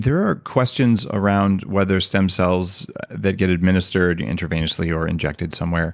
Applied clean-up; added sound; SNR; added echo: none; none; none; none.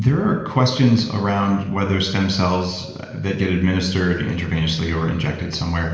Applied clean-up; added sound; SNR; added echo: none; none; none; reverberation time 1.1 s.